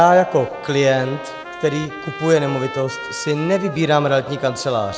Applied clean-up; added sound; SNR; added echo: none; Trumpet; 14 dB; none.